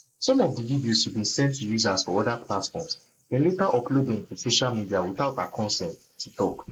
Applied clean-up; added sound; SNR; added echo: neural mask model Resemble Enhance denoiser.